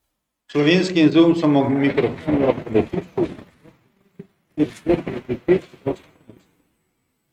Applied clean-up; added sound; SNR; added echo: neural mask model RNNoise.